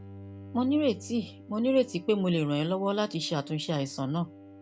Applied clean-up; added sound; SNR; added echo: none; Bowed string instrument; 18 dB; none.